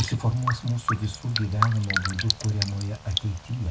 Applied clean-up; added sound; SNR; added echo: none; Raindrop; 5 dB; reverberation time 0.1 s.